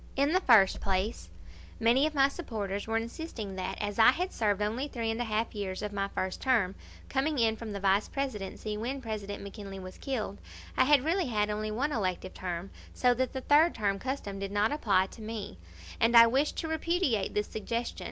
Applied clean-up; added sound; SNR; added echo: none; none; none; none.